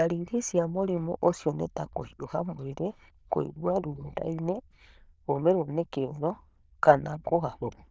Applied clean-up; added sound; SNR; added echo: neural diffusion model UNIVERSE++.